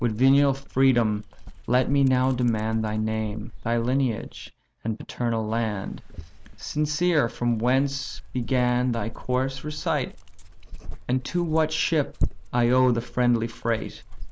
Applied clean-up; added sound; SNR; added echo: none; Dog; 12 dB; none.